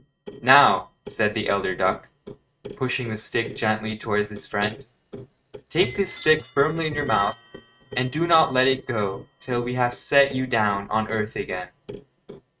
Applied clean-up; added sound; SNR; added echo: neural mask model RNNoise.